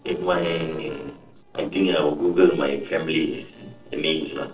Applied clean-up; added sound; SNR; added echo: neural separator model SepFormer DNS4.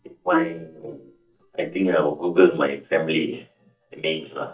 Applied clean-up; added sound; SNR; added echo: neural mask model DeepFilterNet 3.